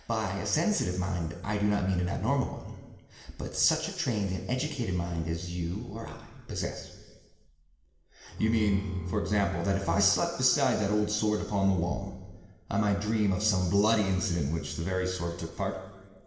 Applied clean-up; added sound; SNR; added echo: none; Bowed string instrument; 5 dB; reverberation time 1.4 s.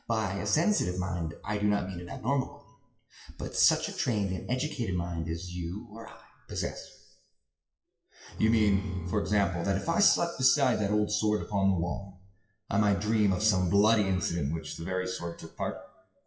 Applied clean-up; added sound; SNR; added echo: classical method WPE with log-MMSE.